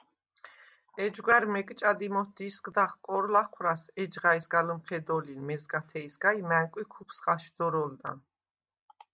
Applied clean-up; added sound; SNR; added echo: none; none; none; none.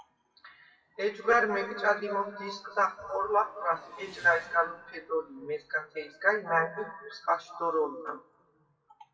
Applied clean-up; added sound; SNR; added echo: classical method WPE with log-MMSE.